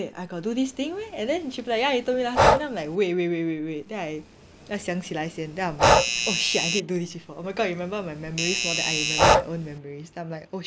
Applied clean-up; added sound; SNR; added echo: none; Doorbell + Breathing; -3 dB; none.